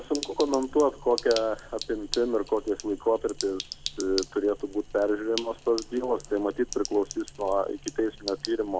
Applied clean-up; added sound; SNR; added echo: none; Sink (filling or washing); 13 dB; none.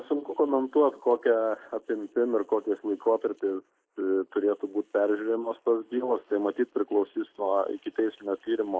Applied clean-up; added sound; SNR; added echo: neural mask model Resemble Enhance denoiser.